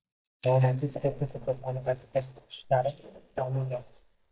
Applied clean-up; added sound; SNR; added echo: neural mask model DeepFilterNet 3.